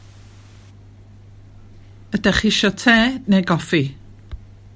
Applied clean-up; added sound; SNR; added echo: none; none; none; none.